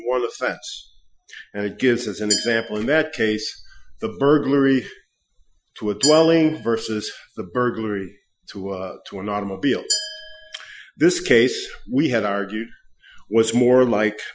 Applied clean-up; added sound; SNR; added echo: classical method Wiener filter.